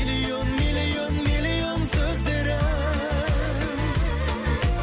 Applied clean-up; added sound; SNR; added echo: none; none; none; none.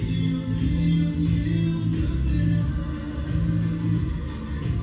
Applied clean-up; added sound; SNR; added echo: none; none; none; reverberation time 1.2 s.